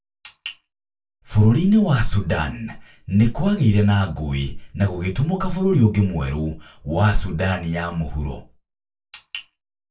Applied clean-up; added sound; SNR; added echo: none; none; none; reverberation time 0.2 s.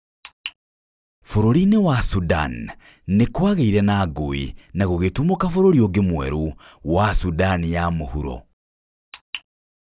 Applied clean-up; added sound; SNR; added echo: none; none; none; none.